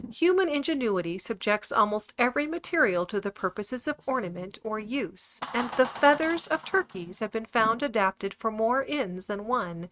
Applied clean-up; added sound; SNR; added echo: neural mask model RNNoise.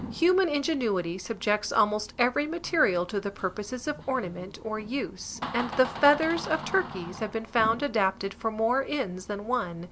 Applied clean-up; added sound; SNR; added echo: none; Door; 15 dB; none.